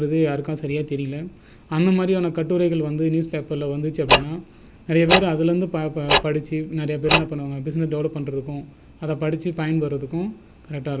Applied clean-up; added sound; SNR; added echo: none; Tick-tock; 1 dB; none.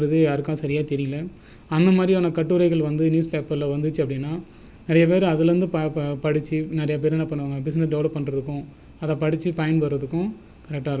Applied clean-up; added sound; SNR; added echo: none; none; none; none.